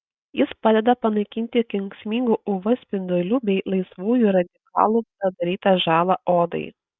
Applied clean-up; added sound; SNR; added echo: none; none; none; none.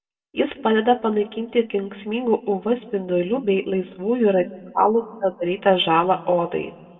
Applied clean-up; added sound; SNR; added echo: none; none; none; reverberation time 1.0 s.